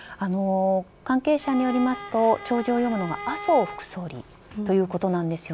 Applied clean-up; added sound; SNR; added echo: none; Bowed string instrument; 13 dB; none.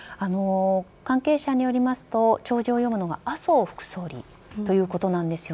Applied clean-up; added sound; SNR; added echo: none; none; none; none.